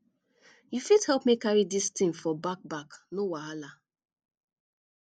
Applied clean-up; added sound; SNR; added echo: none; none; none; none.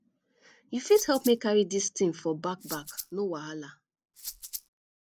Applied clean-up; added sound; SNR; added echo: none; Rattle (instrument); 11 dB; none.